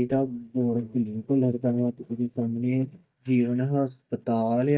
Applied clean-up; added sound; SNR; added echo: neural mask model DeepFilterNet 3.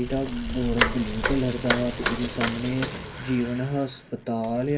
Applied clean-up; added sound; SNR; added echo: none; Bicycle; 3 dB; reverberation time 0.2 s.